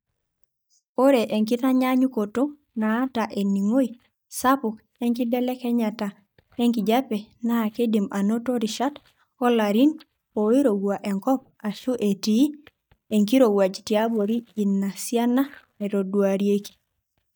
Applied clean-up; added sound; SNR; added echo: neural mask model DeepFilterNet 3.